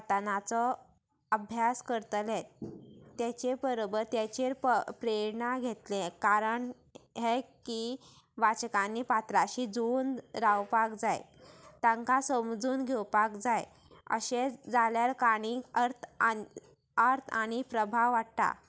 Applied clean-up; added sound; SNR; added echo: none; none; none; none.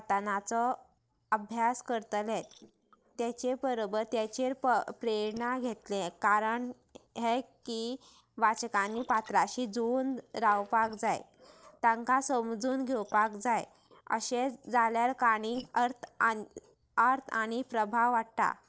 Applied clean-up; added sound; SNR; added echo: neural separator model SepFormer DNS4.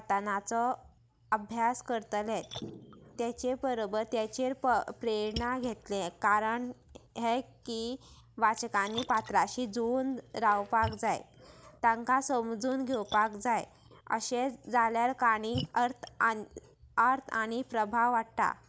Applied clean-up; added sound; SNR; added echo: none; Splash, splatter; 18 dB; none.